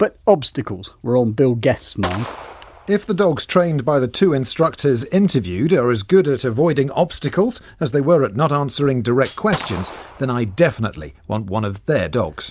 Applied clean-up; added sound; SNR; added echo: none; Hi-hat + Gunshot, gunfire; 14 dB; none.